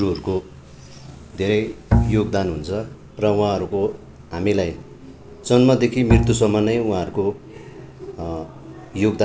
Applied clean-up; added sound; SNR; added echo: none; Bowed string instrument; 0 dB; none.